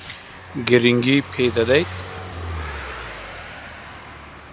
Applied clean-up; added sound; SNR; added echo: none; Car passing by / Engine; 11 dB; none.